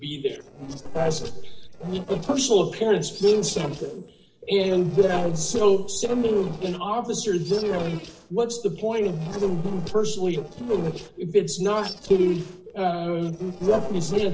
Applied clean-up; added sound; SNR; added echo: neural separator model SepFormer DNS4.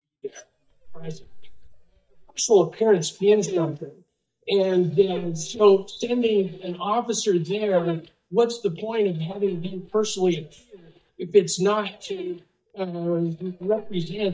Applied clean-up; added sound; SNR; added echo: neural mask model DeepFilterNet 3.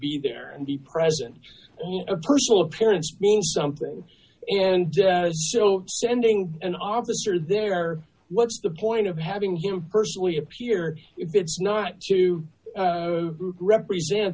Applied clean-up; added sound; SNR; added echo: none; none; none; none.